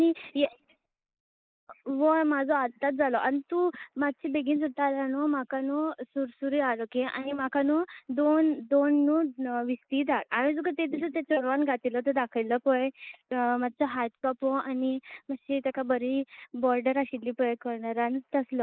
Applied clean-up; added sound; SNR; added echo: neural mask model Resemble Enhance denoiser.